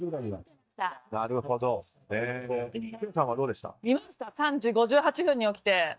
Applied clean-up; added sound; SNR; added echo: neural mask model DeepFilterNet 3.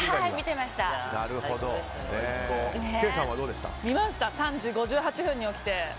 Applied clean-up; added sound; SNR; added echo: none; Musical instrument; 12 dB; none.